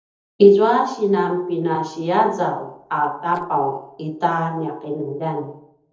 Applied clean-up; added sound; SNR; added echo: neural separator model SepFormer DNS4.